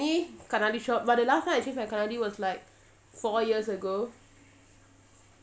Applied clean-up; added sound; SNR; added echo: none; none; none; none.